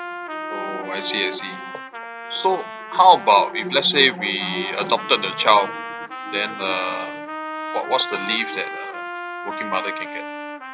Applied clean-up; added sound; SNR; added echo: none; Trumpet; 10 dB; none.